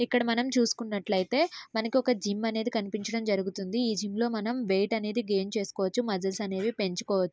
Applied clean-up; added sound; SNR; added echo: none; none; none; none.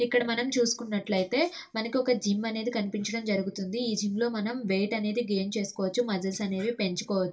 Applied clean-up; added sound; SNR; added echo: none; none; none; reverberation time 0.2 s.